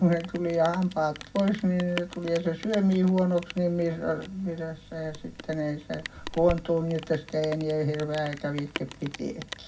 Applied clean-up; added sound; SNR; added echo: none; Rain; 15 dB; reverberation time 0.4 s.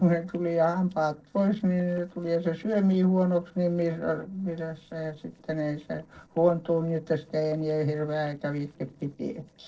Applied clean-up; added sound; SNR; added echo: neural separator model SepFormer DNS4.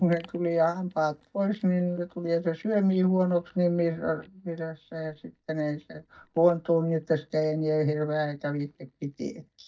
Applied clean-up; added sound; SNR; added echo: neural mask model DeepFilterNet 3.